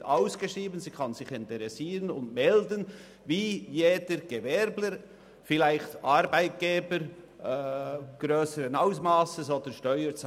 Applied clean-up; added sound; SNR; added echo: none; Cowbell; 13 dB; none.